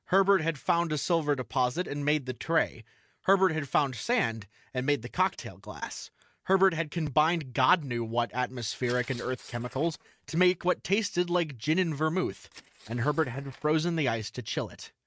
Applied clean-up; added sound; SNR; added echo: neural mask model RNNoise.